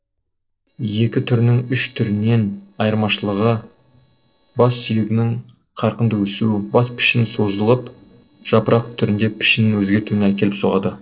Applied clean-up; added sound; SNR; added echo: neural separator model SepFormer DNS4.